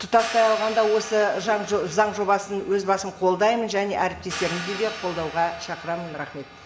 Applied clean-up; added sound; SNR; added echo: none; Hi-hat; 14 dB; reverberation time 3.0 s.